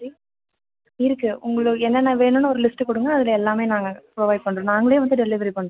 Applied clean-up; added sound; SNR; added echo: none; none; none; none.